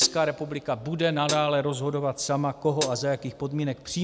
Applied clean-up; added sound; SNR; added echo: none; Hi-hat; 12 dB; none.